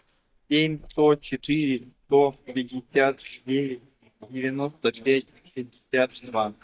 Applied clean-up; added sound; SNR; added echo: neural mask model DeepFilterNet 3.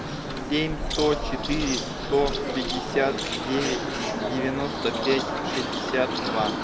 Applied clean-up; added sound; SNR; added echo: none; Bird; 1 dB; none.